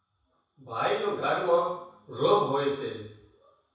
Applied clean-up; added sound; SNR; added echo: none; none; none; reverberation time 0.7 s.